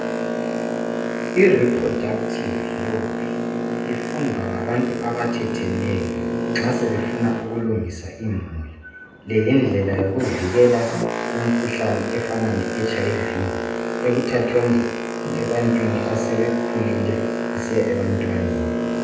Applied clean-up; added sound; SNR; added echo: none; Boat, Water vehicle; 2 dB; reverberation time 0.9 s.